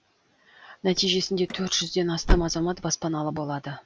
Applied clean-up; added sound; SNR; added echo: none; Slam / Car; 1 dB; none.